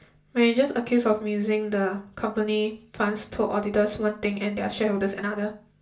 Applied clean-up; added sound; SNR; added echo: none; none; none; reverberation time 0.3 s.